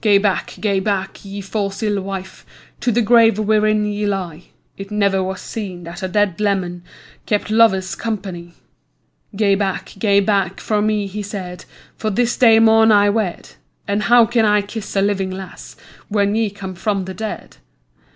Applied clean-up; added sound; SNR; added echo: none; none; none; none.